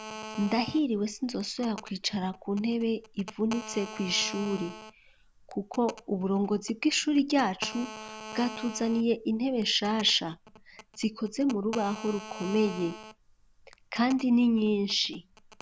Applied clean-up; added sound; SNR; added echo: none; Telephone; 15 dB; none.